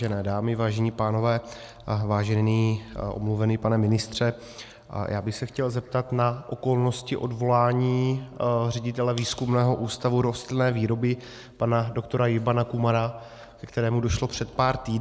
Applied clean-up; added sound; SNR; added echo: none; none; none; none.